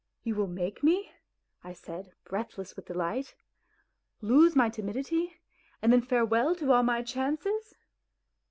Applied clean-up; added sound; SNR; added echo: none; none; none; none.